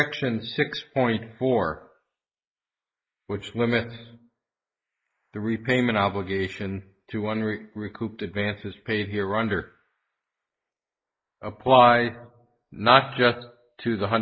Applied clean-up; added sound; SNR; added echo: neural mask model Resemble Enhance denoiser.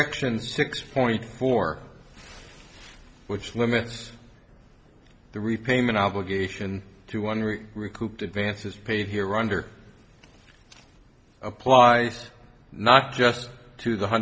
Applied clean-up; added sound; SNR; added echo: none; none; none; none.